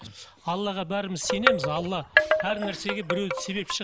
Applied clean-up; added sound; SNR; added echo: none; Wind chime; -4 dB; none.